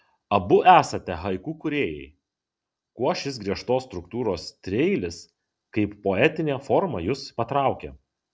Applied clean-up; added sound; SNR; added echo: none; none; none; none.